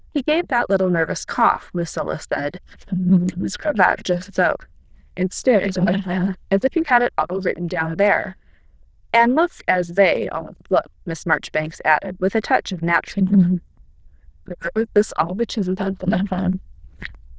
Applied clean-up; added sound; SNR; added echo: neural diffusion model UNIVERSE++.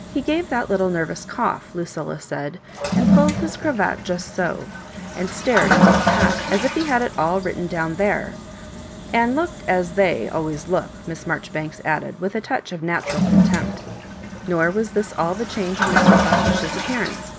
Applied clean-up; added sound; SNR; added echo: none; Toilet flush; 0 dB; none.